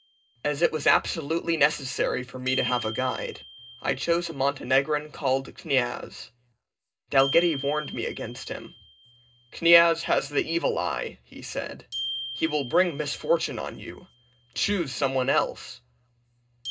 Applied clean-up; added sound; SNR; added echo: none; Glockenspiel; 14 dB; reverberation time 0.2 s.